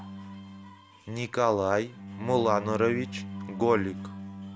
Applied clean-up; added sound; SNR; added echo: none; Bowed string instrument; 11 dB; none.